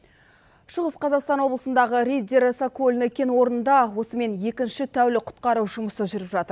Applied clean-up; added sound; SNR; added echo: none; none; none; none.